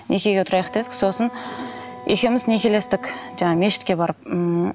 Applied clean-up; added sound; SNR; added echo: none; Wind instrument, woodwind instrument; 18 dB; none.